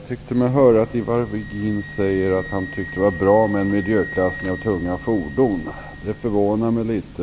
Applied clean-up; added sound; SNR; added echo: none; Wind instrument, woodwind instrument; 16 dB; none.